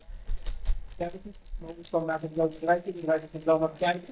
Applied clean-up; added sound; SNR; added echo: neural mask model DeepFilterNet 3.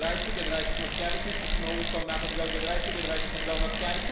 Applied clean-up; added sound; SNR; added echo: none; Bicycle; -4 dB; reverberation time 1.1 s.